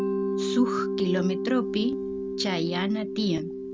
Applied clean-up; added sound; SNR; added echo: none; Mallet percussion; 1 dB; none.